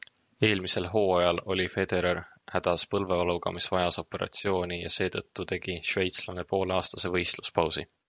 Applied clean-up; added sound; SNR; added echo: none; none; none; none.